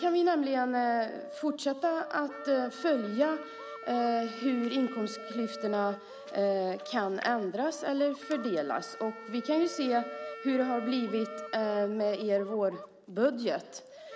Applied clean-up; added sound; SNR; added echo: none; Chicken, rooster + Wind instrument, woodwind instrument; 13 dB; none.